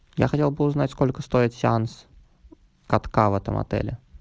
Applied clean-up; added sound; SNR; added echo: none; none; none; none.